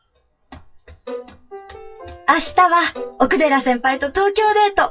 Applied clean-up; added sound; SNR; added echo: classical method WPE with log-MMSE.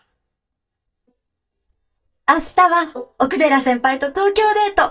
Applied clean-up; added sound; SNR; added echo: neural mask model DeepFilterNet 3.